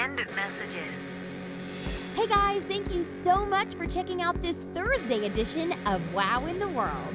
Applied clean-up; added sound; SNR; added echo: none; Electric guitar; 9 dB; none.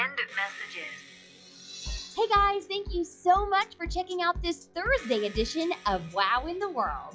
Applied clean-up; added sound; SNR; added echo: classical method log-MMSE.